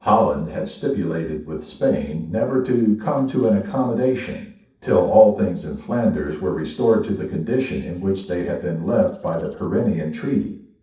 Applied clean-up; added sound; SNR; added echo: neural separator model SepFormer DNS4.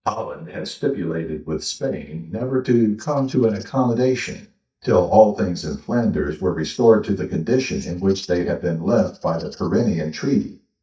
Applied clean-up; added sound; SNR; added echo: neural mask model DeepFilterNet 3.